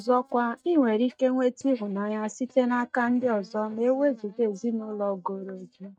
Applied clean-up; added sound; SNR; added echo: neural mask model DeepFilterNet 3.